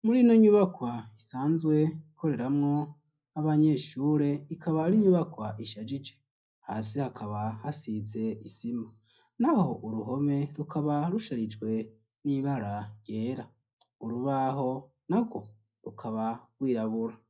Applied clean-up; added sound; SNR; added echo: neural mask model DeepFilterNet 3.